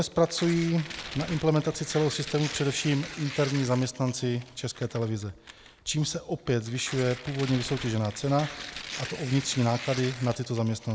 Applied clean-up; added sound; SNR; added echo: none; Tearing; 13 dB; none.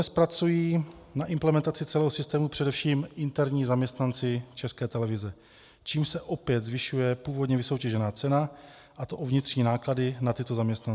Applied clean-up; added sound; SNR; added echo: none; none; none; none.